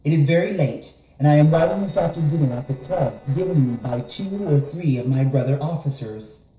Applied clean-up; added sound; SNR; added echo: neural separator model SepFormer DNS4.